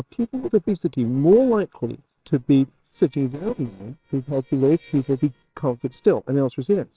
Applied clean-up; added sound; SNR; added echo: neural separator model SepFormer WHAMR!.